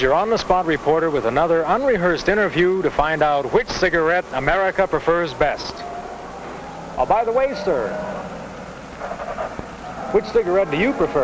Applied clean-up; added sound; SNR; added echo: none; none; none; none.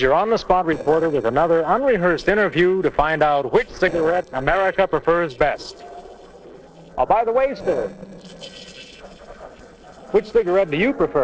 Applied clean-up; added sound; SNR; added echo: neural separator model SepFormer DNS4.